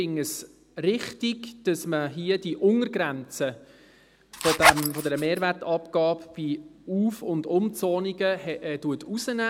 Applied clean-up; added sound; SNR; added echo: none; Zipper (clothing); -3 dB; none.